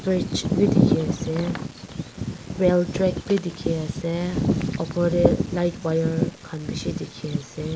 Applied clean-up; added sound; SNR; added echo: none; Bird vocalization, bird call, bird song; 0 dB; none.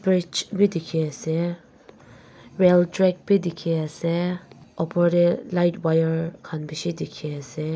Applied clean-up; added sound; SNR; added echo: none; none; none; none.